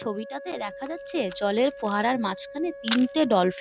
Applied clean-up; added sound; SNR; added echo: none; Camera + Wind instrument, woodwind instrument; 11 dB; none.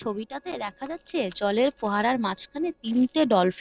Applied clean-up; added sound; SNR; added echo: neural separator model SepFormer DNS4.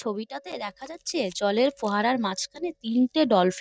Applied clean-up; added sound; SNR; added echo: neural mask model DeepFilterNet 3.